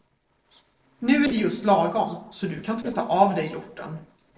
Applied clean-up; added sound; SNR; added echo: neural separator model SepFormer DNS4.